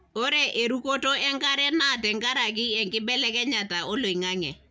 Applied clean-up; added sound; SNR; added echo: none; none; none; none.